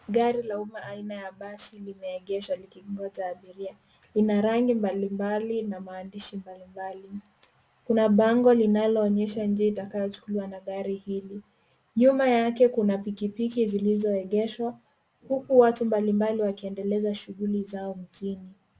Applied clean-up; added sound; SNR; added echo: none; none; none; none.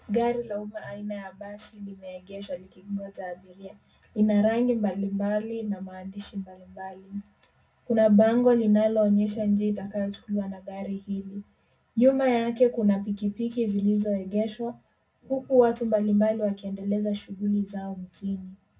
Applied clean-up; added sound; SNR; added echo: none; none; none; reverberation time 0.3 s.